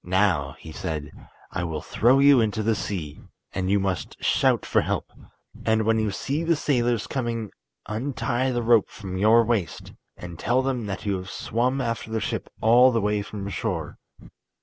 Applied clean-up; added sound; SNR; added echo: none; Breathing; 19 dB; none.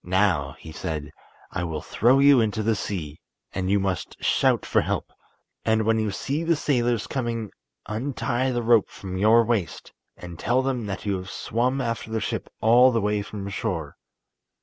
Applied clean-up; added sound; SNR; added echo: none; none; none; none.